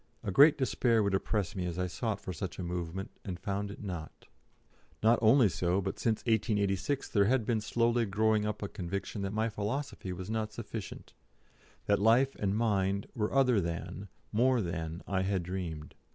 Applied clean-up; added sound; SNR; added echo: none; none; none; none.